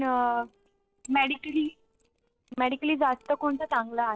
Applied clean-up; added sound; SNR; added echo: neural separator model SepFormer DNS4.